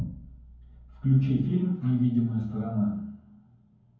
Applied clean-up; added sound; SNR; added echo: none; none; none; reverberation time 0.9 s.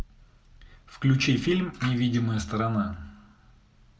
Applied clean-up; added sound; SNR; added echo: none; none; none; none.